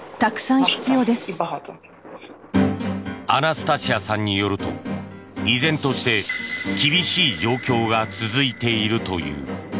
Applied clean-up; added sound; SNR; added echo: none; Thunder; 19 dB; none.